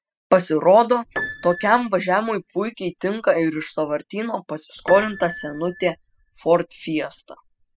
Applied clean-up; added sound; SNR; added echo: classical method spectral subtraction.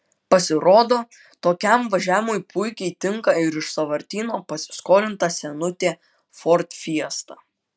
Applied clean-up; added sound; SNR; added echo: none; none; none; none.